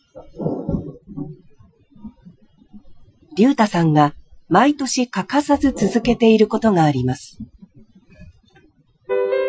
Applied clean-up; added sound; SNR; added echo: classical method Wiener filter.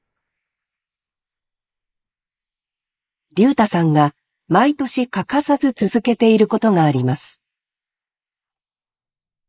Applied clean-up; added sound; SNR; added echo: neural mask model Resemble Enhance denoiser.